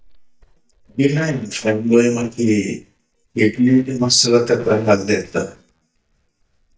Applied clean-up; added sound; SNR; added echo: neural mask model DeepFilterNet 3.